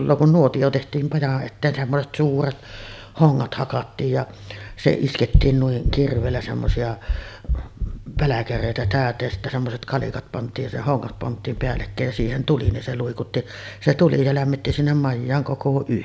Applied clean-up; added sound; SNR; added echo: none; none; none; none.